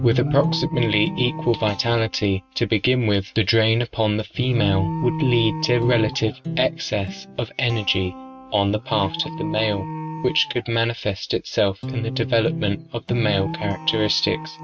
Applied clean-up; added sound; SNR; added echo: neural mask model RNNoise.